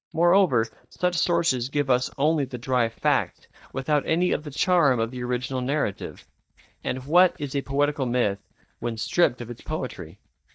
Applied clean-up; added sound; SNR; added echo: neural mask model DeepFilterNet 3.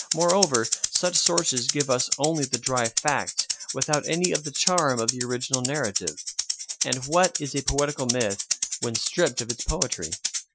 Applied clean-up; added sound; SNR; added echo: classical method Wiener filter.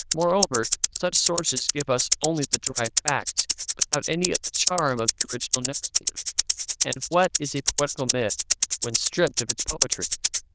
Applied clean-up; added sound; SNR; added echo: neural diffusion model UNIVERSE++.